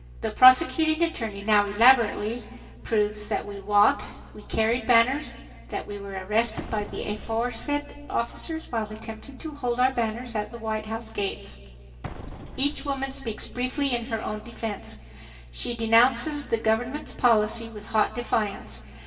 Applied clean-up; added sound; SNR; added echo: none; Explosion; 14 dB; reverberation time 1.6 s.